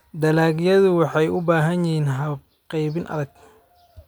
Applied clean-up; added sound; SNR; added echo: none; none; none; none.